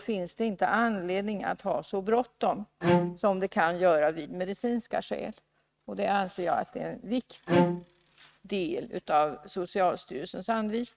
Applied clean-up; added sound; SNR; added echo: neural mask model RNNoise.